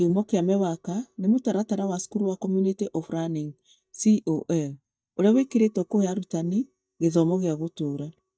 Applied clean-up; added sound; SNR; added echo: neural mask model DeepFilterNet 3.